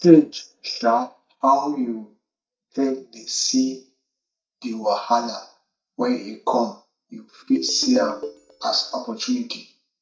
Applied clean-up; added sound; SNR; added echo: neural mask model DeepFilterNet 3.